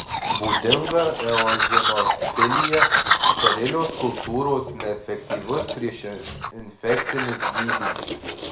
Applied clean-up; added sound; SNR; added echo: none; Domestic sounds, home sounds; -4 dB; reverberation time 0.4 s.